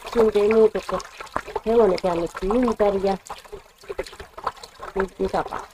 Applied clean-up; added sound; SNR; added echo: neural mask model RNNoise.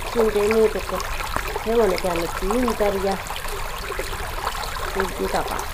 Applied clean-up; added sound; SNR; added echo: none; Stream; 2 dB; none.